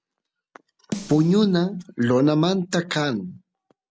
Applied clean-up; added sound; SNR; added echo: none; Snare drum; 15 dB; none.